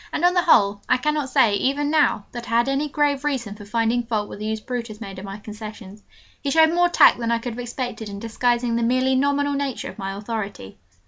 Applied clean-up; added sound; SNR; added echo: none; none; none; none.